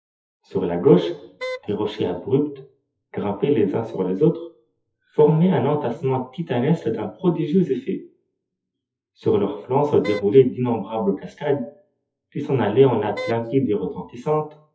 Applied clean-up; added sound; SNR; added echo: classical method WPE with log-MMSE.